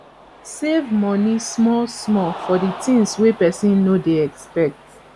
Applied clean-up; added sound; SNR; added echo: none; Cheering; 17 dB; none.